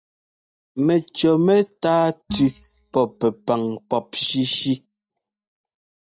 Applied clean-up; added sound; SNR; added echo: neural mask model DeepFilterNet 3.